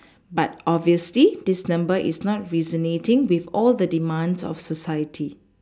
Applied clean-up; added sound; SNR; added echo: none; none; none; none.